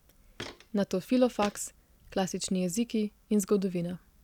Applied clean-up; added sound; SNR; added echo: none; Walk, footsteps; 16 dB; none.